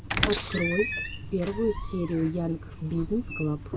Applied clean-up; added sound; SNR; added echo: none; Squeak; 5 dB; none.